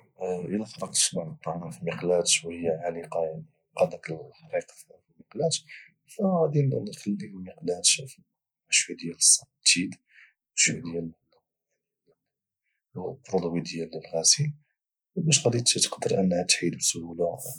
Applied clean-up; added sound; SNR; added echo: none; none; none; none.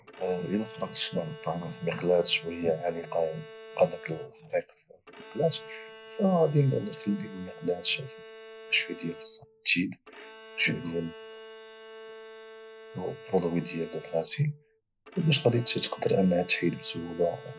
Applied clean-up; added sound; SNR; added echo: none; Bowed string instrument; 19 dB; none.